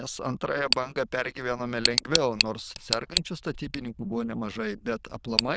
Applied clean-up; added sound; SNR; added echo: neural diffusion model UNIVERSE++.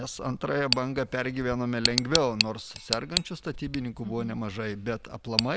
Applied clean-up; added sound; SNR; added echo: none; Tick; 3 dB; none.